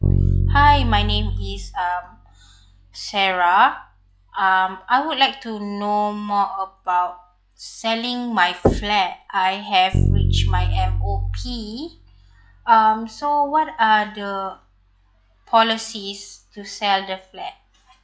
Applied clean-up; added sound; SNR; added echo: classical method log-MMSE.